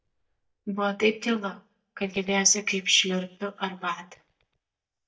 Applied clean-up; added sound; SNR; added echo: neural mask model DeepFilterNet 3.